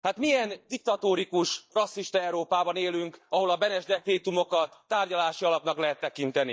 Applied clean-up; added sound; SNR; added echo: neural mask model DeepFilterNet 3.